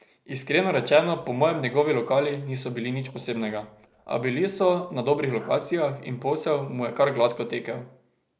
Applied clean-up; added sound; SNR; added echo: neural separator model SepFormer DNS4.